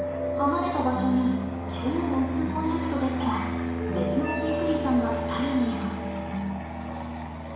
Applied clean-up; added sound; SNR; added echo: none; Fixed-wing aircraft, airplane; 4 dB; reverberation time 1.1 s.